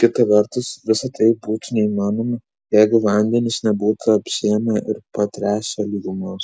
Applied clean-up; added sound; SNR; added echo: none; none; none; none.